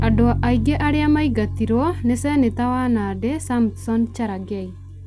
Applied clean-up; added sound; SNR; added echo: none; Bass guitar; 6 dB; none.